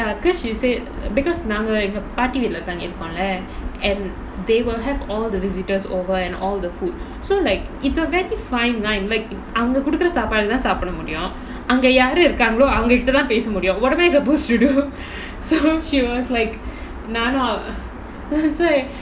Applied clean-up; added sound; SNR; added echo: none; none; none; none.